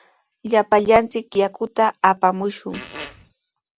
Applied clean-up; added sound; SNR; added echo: none; Fart; 15 dB; none.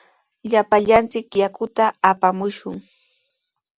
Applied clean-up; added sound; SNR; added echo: none; none; none; none.